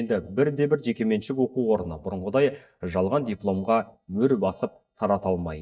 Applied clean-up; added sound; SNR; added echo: neural mask model DeepFilterNet 3.